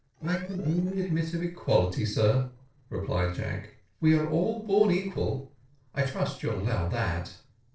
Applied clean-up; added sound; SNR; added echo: neural separator model SepFormer DNS4.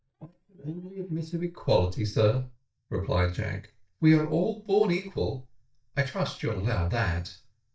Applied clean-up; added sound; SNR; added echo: neural mask model DeepFilterNet 3.